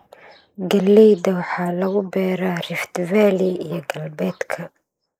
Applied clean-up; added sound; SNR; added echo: neural mask model Resemble Enhance denoiser.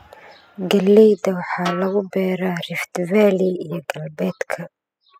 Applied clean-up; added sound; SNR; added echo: classical method spectral subtraction.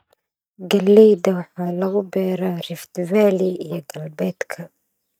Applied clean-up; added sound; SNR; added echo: neural mask model DeepFilterNet 3.